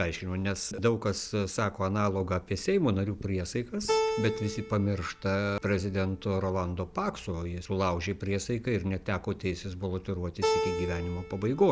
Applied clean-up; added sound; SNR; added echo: none; Keyboard (musical); 8 dB; none.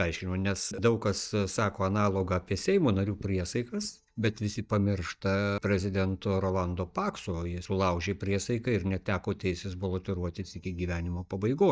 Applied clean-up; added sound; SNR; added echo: neural mask model DeepFilterNet 3.